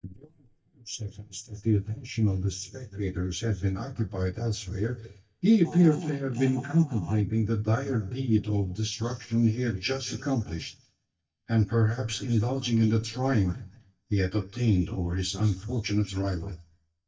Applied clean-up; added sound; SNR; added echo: neural mask model DeepFilterNet 3.